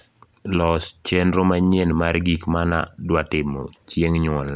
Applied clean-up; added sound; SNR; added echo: none; none; none; none.